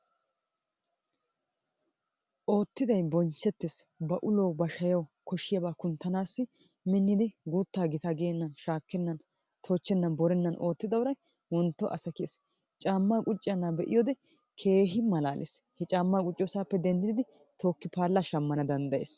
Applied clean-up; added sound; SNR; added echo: none; none; none; none.